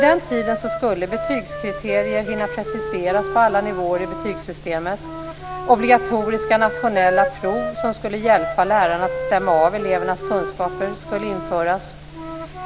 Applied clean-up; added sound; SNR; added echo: none; Wind instrument, woodwind instrument; 7 dB; none.